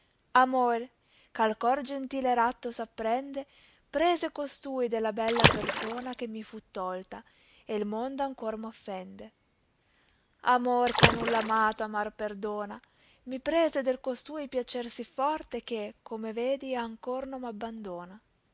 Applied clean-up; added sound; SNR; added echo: none; Water / Splash, splatter; -2 dB; none.